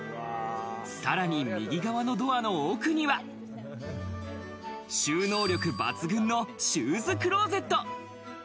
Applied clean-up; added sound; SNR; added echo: none; none; none; none.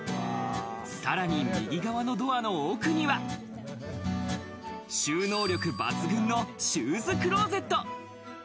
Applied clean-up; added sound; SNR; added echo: none; Guitar; 6 dB; none.